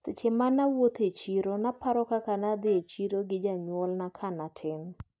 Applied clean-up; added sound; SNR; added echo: neural mask model DeepFilterNet 3.